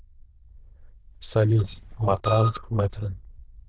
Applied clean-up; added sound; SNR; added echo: neural diffusion model UNIVERSE++.